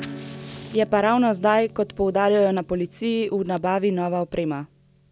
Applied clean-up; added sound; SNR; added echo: none; Acoustic guitar / Strum + Fire; 19 dB; none.